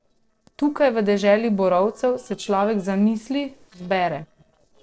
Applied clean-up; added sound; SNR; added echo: neural separator model SepFormer DNS4.